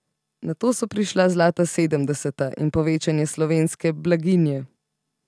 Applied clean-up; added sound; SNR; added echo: none; none; none; none.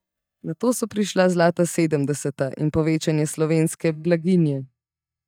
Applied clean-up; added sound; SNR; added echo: neural mask model DeepFilterNet 3.